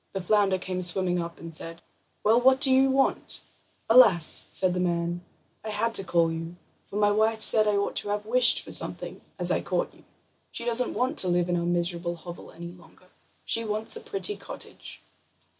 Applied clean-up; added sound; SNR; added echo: none; none; none; none.